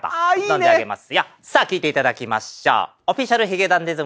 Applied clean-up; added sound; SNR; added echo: none; none; none; none.